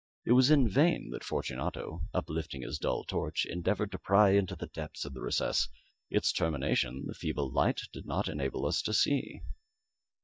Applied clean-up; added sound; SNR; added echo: neural mask model DeepFilterNet 3.